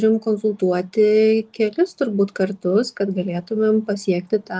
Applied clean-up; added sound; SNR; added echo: none; none; none; none.